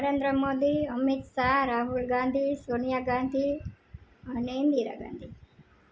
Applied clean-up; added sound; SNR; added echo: none; none; none; none.